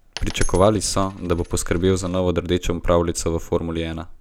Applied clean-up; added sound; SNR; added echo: none; Coin (dropping); 20 dB; none.